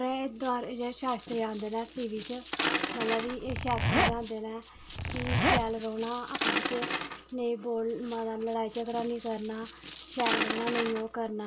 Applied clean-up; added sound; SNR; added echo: none; Coin (dropping) + Zipper (clothing); -2 dB; none.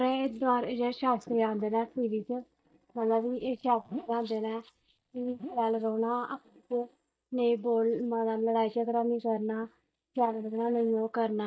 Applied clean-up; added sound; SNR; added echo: neural mask model DeepFilterNet 3.